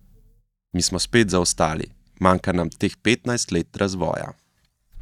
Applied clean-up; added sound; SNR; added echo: neural mask model DeepFilterNet 3.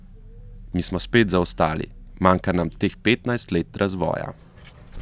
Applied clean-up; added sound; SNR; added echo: none; Vehicle; 18 dB; none.